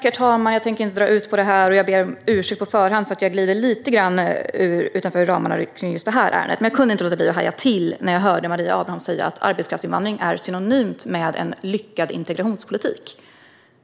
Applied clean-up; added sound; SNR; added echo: none; none; none; none.